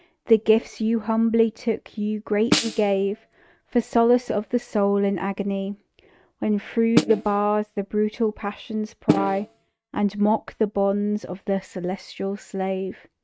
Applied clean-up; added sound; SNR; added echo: neural mask model RNNoise.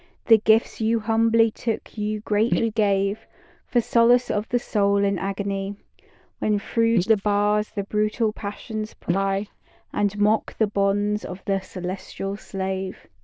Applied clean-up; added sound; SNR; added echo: neural diffusion model UNIVERSE++.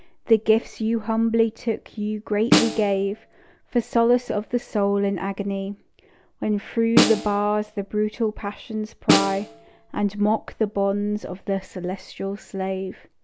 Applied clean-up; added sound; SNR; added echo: none; Snare drum; 3 dB; none.